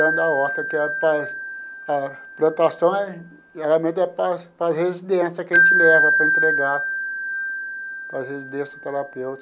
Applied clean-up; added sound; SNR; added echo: none; Wind chime; 0 dB; none.